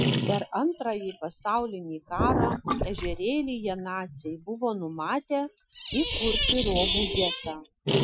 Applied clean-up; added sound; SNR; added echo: classical method Wiener filter.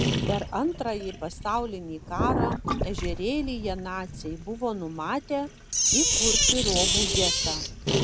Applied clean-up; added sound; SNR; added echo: none; Sink (filling or washing); -3 dB; none.